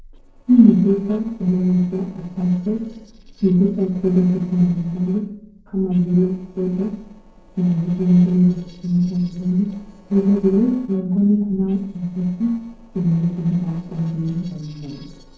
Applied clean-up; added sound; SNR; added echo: neural separator model SepFormer DNS4.